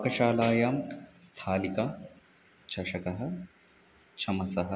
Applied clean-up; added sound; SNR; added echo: none; Tambourine; 2 dB; none.